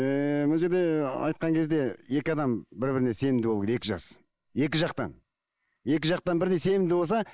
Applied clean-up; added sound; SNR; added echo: neural mask model Resemble Enhance denoiser.